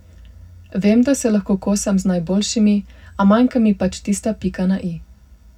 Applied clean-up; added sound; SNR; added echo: none; none; none; reverberation time 0.4 s.